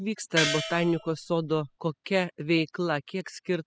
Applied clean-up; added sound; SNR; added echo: classical method spectral subtraction.